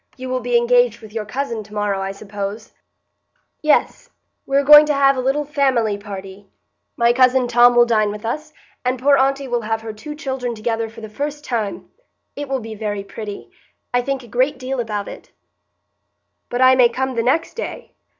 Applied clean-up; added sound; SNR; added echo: none; none; none; none.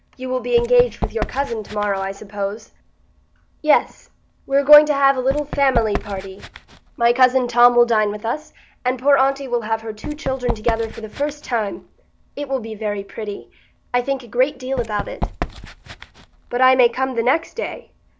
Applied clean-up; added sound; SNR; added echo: none; Run; 12 dB; none.